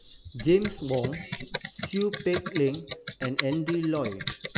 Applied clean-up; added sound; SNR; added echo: none; Computer keyboard; 4 dB; none.